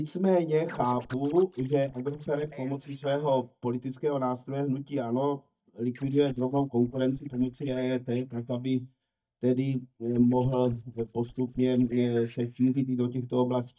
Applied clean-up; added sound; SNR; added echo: neural mask model DeepFilterNet 3.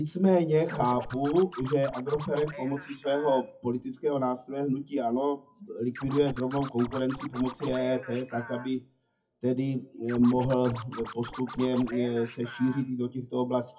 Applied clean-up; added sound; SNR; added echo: classical method WPE with log-MMSE.